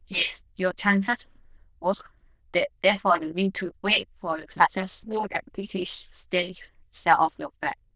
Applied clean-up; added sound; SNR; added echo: neural diffusion model UNIVERSE++.